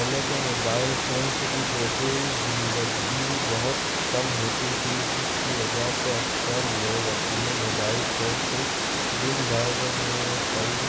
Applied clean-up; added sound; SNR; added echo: none; Water; -4 dB; none.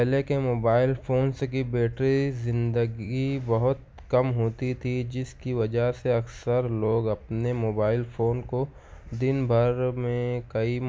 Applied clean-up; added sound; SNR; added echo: none; none; none; none.